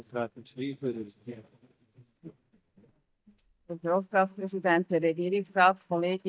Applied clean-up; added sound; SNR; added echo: neural mask model DeepFilterNet 3.